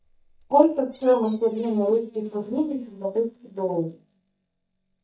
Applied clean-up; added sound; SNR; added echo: neural mask model DeepFilterNet 3.